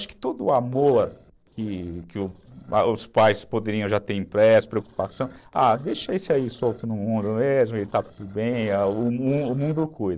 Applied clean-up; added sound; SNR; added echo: neural separator model SepFormer DNS4.